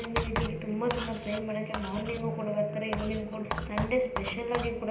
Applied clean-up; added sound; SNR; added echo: none; Writing; 5 dB; reverberation time 0.8 s.